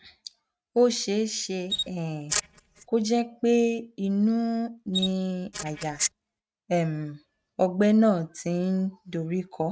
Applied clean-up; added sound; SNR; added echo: neural mask model RNNoise.